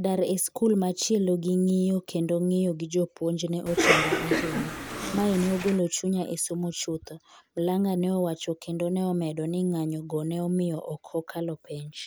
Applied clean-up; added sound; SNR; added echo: none; Cough; 0 dB; none.